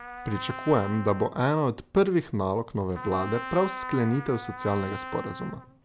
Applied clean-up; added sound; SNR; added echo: none; Trumpet; 12 dB; none.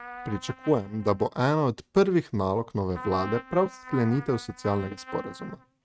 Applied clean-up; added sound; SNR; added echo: neural mask model RNNoise.